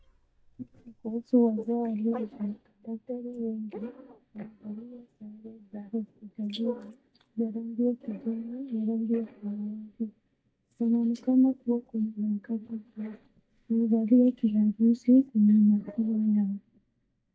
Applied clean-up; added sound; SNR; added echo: neural mask model DeepFilterNet 3.